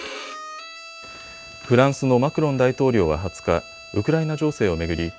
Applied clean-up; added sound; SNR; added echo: none; Bowed string instrument; 17 dB; none.